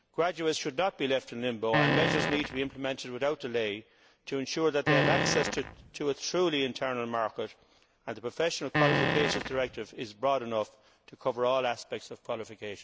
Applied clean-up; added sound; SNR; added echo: none; Fart; -2 dB; none.